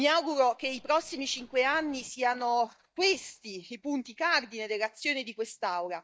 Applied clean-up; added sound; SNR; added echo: neural mask model DeepFilterNet 3.